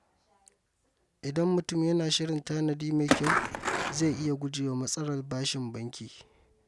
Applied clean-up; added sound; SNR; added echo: none; Skateboard; -2 dB; none.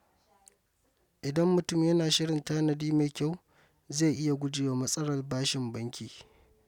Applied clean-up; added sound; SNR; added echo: none; none; none; none.